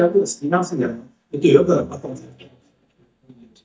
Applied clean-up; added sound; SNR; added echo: neural mask model DeepFilterNet 3.